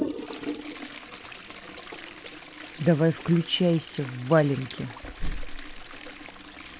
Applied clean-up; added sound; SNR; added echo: none; Toilet flush; 11 dB; none.